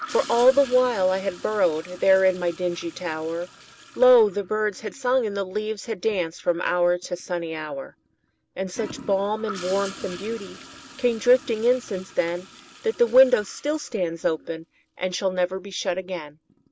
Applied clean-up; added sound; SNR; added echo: none; Toilet flush / Gurgling; 19 dB; none.